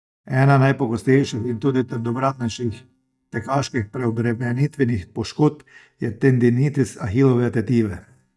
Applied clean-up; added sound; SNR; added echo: neural mask model DeepFilterNet 3.